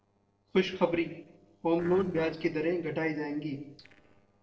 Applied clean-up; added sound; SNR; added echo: neural separator model SepFormer DNS4.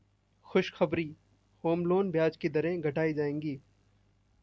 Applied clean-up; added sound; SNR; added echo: none; none; none; none.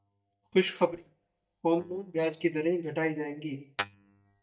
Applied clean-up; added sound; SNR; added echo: neural mask model DeepFilterNet 3.